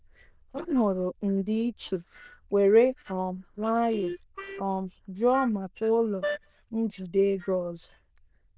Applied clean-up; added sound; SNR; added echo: neural diffusion model UNIVERSE++.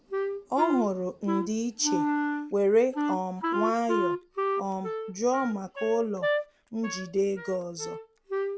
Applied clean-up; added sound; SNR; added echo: none; Wind instrument, woodwind instrument; 3 dB; none.